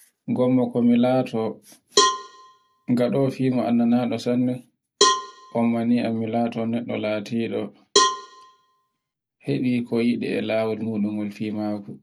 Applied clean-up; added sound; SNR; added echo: none; Cowbell; 2 dB; none.